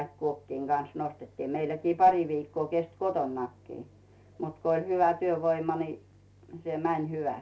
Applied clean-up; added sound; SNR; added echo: none; none; none; none.